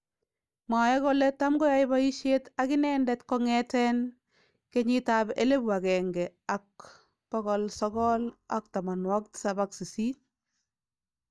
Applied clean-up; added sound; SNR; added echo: neural mask model DeepFilterNet 3.